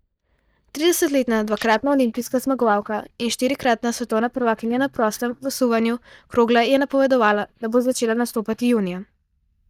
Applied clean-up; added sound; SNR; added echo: neural mask model DeepFilterNet 3.